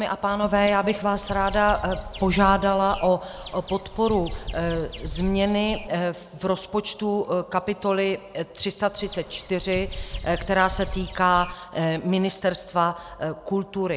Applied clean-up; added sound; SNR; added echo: none; Bird vocalization, bird call, bird song; 10 dB; none.